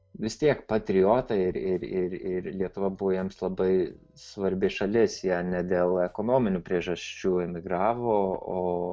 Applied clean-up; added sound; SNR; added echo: none; none; none; none.